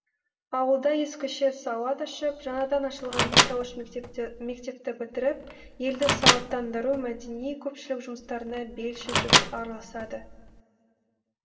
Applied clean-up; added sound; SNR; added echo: none; Microwave oven; -2 dB; reverberation time 2.9 s.